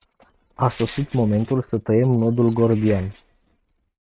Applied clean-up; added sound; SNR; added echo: neural mask model RNNoise.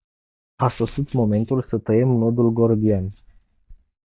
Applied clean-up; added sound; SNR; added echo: neural mask model DeepFilterNet 3.